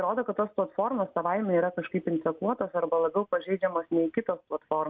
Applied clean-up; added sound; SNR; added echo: none; none; none; none.